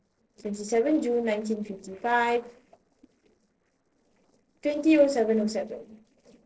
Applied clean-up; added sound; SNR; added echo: neural separator model SepFormer DNS4.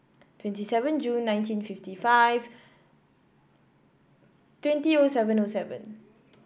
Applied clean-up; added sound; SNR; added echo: none; none; none; none.